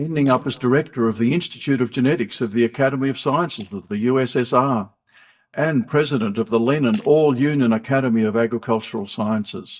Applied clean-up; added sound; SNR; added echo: neural mask model DeepFilterNet 3.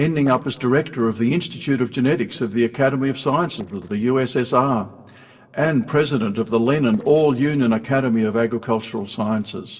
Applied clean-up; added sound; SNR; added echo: neural separator model SepFormer DNS4.